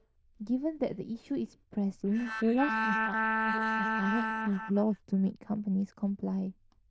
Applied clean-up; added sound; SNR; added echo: neural diffusion model UNIVERSE++.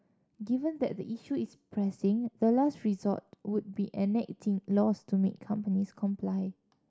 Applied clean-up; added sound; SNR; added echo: none; none; none; none.